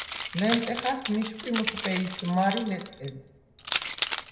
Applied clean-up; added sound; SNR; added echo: none; Keys jangling; 1 dB; reverberation time 0.7 s.